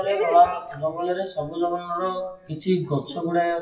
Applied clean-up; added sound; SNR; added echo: classical method WPE with log-MMSE.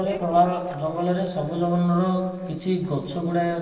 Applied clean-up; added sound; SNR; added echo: neural separator model SepFormer DNS4.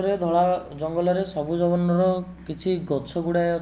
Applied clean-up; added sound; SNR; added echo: none; none; none; none.